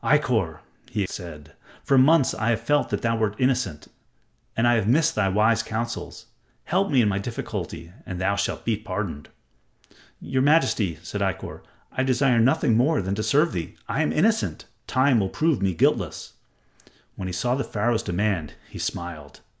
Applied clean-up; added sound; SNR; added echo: none; none; none; none.